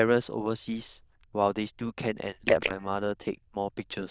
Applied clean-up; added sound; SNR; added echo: neural diffusion model UNIVERSE++.